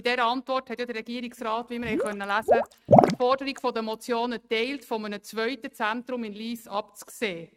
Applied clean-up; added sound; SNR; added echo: neural mask model RNNoise.